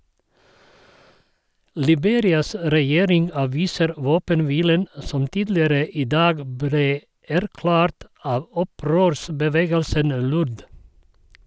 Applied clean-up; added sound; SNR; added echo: none; none; none; none.